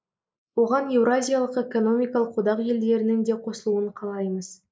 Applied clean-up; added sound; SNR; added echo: neural mask model Resemble Enhance denoiser.